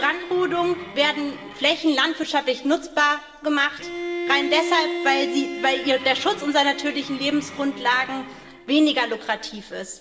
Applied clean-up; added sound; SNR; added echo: none; Bowed string instrument; 10 dB; reverberation time 1.3 s.